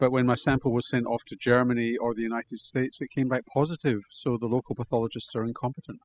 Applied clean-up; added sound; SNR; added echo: classical method spectral subtraction.